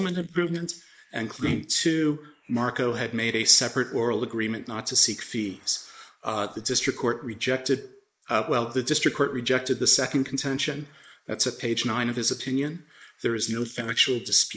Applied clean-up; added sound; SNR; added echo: neural mask model Resemble Enhance denoiser.